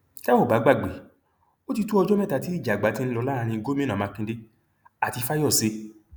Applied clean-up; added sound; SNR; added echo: none; none; none; none.